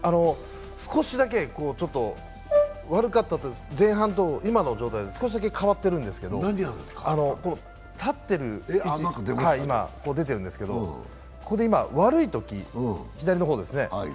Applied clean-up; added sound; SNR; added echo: none; Brass instrument; 3 dB; none.